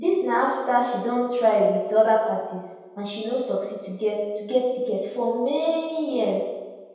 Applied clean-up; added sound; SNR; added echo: none; none; none; reverberation time 1.1 s.